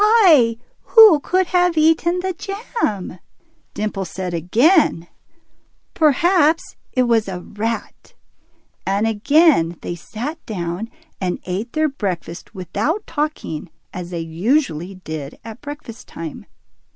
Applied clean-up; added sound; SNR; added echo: none; none; none; none.